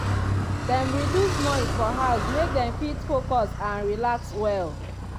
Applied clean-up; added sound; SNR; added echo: none; Car; 1 dB; none.